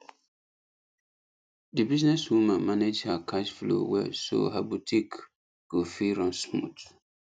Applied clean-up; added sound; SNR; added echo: none; none; none; none.